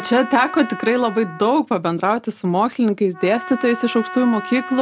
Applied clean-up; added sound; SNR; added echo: none; Trumpet; 14 dB; none.